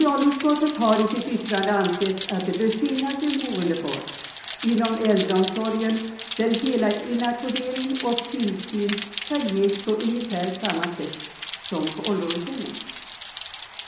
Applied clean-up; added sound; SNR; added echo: none; Rain; 5 dB; reverberation time 1.1 s.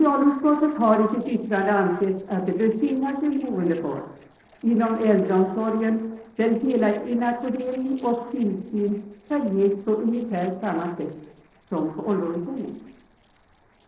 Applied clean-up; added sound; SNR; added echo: neural separator model SepFormer DNS4.